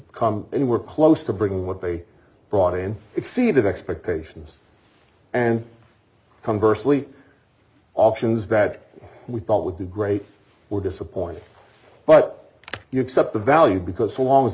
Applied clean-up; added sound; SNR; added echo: none; none; none; none.